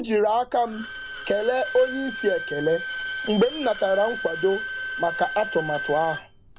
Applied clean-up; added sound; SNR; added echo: none; Bowed string instrument; 7 dB; none.